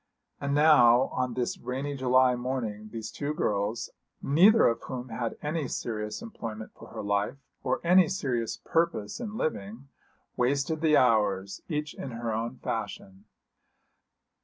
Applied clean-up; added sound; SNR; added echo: none; none; none; none.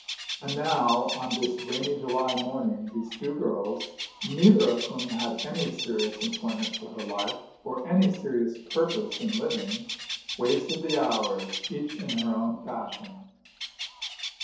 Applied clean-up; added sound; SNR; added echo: none; Bird; 9 dB; reverberation time 2.2 s.